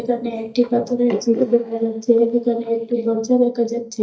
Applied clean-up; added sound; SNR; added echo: neural mask model DeepFilterNet 3.